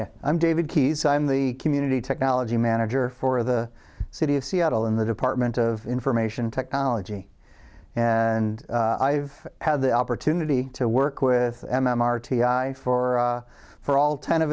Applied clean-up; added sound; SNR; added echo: none; none; none; none.